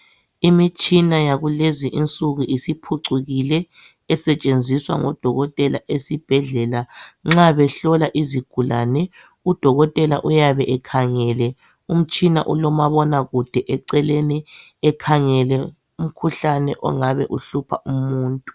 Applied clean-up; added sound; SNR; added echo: none; none; none; none.